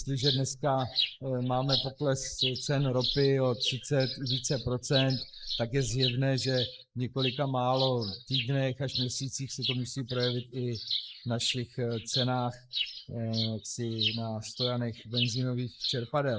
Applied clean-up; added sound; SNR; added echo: neural mask model Resemble Enhance denoiser.